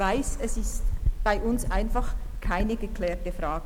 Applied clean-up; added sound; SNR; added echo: none; Bird; -2 dB; none.